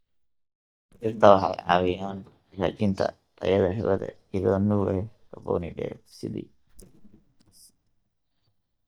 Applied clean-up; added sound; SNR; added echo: neural mask model DeepFilterNet 3.